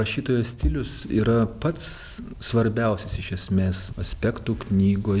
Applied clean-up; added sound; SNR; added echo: none; none; none; none.